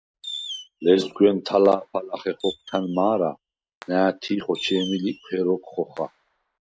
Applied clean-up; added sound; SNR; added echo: neural mask model RNNoise.